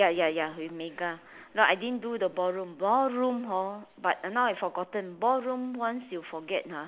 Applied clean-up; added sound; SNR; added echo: none; none; none; none.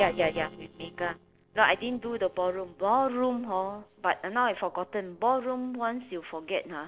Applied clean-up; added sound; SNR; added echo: neural separator model SepFormer DNS4.